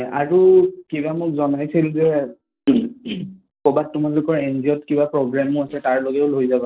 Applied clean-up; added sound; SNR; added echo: neural separator model SepFormer DNS4.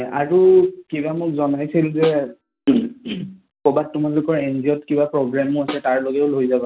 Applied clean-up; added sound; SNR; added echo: none; Snare drum; 14 dB; none.